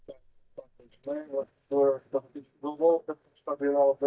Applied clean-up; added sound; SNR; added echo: neural mask model DeepFilterNet 3.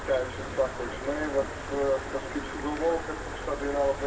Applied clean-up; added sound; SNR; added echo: none; Stream; 7 dB; reverberation time 1.8 s.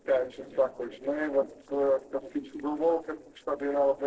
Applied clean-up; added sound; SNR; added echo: neural separator model SepFormer DNS4.